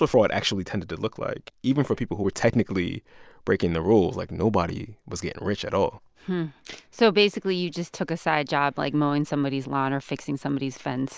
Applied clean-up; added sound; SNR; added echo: none; none; none; none.